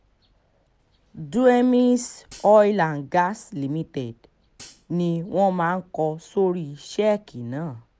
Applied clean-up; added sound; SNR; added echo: none; Hi-hat; 13 dB; none.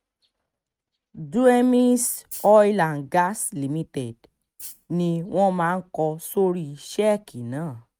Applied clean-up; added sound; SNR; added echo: neural mask model RNNoise.